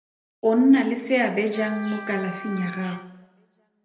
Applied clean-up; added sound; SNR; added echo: none; Wind instrument, woodwind instrument; 16 dB; reverberation time 0.9 s.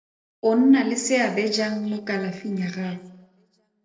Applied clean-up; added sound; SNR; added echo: neural separator model SepFormer DNS4.